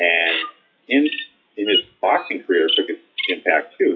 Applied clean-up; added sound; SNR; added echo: classical method WPE with log-MMSE.